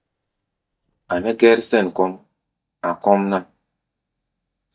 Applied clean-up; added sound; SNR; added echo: neural mask model DeepFilterNet 3.